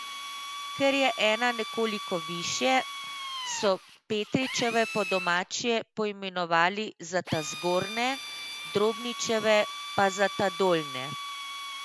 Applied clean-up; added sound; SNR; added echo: none; Drill; 9 dB; none.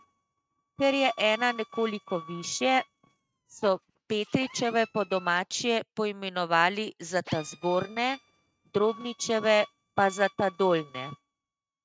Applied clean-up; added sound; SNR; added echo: neural mask model RNNoise.